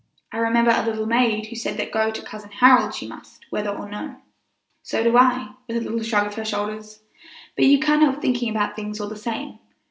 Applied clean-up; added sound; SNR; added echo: none; none; none; none.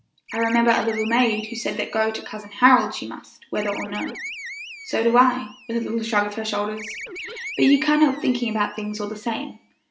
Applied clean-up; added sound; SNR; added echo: none; Animal; 15 dB; none.